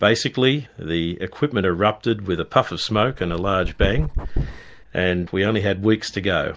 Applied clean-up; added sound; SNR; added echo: none; Dog; 6 dB; none.